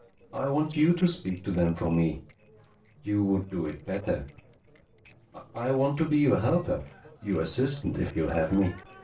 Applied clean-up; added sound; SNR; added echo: neural separator model SepFormer DNS4.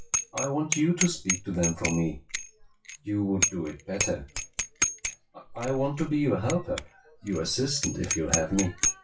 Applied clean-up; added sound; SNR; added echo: classical method WPE with log-MMSE.